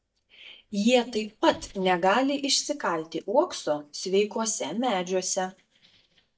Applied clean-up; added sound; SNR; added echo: neural mask model DeepFilterNet 3.